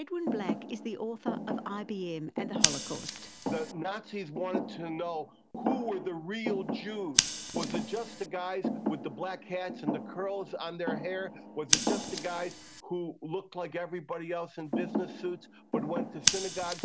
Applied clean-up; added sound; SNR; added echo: none; Scissors + Thump, thud; -2 dB; none.